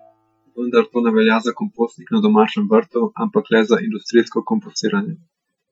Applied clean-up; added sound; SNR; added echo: classical method Wiener filter.